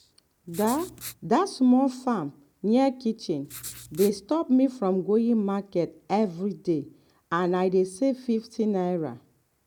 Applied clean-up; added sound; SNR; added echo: none; Writing; 16 dB; none.